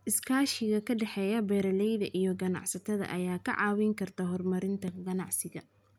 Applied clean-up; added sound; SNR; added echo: none; none; none; none.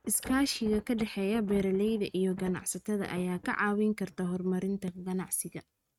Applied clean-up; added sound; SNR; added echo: neural mask model RNNoise.